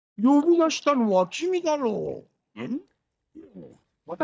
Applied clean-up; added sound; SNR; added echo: neural mask model DeepFilterNet 3.